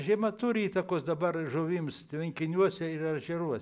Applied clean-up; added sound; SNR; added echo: none; none; none; none.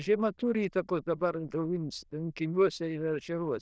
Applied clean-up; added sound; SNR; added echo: neural diffusion model UNIVERSE++.